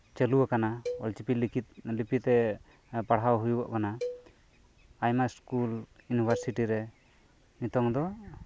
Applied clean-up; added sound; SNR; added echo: none; Cowbell; 13 dB; none.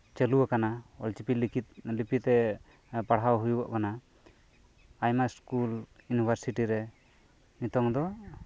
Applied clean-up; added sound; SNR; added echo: none; none; none; none.